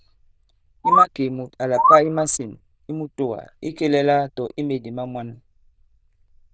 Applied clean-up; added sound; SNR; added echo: neural diffusion model UNIVERSE++.